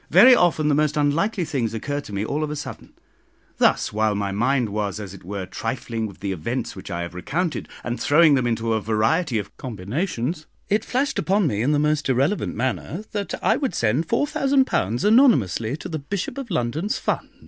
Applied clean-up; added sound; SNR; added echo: none; none; none; none.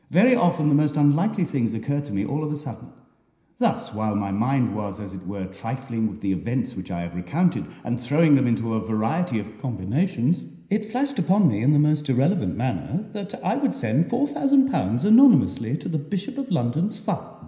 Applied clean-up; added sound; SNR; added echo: none; none; none; reverberation time 0.9 s.